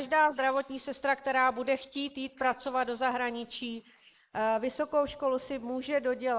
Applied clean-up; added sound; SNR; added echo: neural mask model Resemble Enhance denoiser.